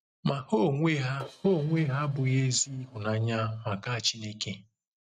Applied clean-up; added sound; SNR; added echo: neural mask model RNNoise.